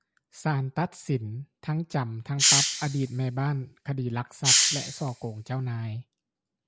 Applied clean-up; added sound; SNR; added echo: none; Hiss; -3 dB; none.